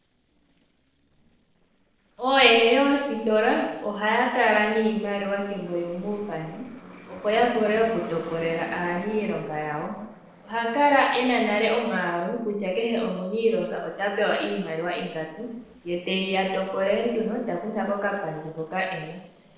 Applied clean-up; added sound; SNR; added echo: neural separator model SepFormer DNS4.